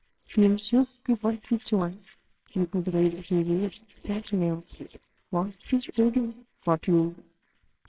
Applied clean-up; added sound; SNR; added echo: neural separator model SepFormer WHAMR!.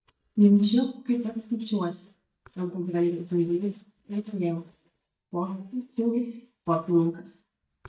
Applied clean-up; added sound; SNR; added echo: neural mask model DeepFilterNet 3.